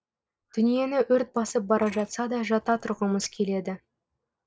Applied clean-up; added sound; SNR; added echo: neural separator model SepFormer DNS4.